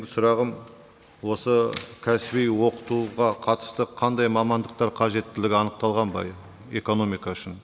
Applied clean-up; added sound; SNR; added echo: none; none; none; none.